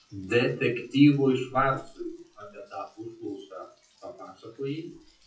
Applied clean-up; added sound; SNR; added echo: classical method WPE with log-MMSE.